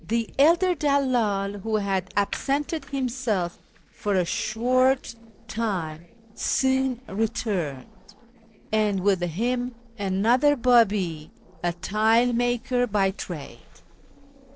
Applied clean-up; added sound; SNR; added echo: neural separator model SepFormer DNS4.